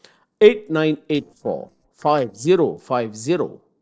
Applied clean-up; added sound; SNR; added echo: neural separator model SepFormer DNS4.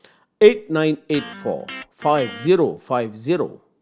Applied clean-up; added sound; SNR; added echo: none; Electric guitar; 18 dB; none.